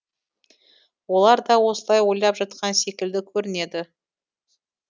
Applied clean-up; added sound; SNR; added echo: none; none; none; none.